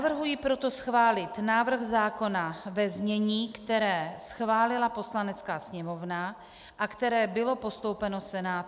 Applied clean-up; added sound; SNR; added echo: none; none; none; none.